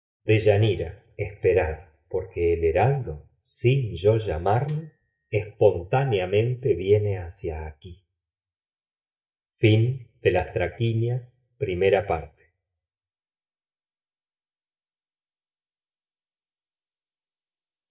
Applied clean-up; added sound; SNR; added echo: neural mask model DeepFilterNet 3.